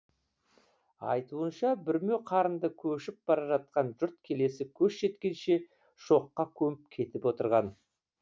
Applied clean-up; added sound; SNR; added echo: none; none; none; none.